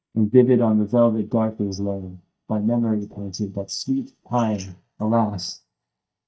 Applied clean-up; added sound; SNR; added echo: neural mask model DeepFilterNet 3.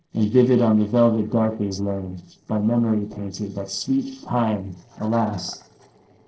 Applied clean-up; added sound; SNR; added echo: neural separator model SepFormer DNS4.